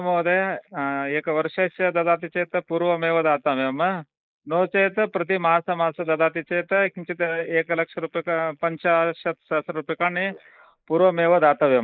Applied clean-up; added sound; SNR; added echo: neural mask model Resemble Enhance denoiser.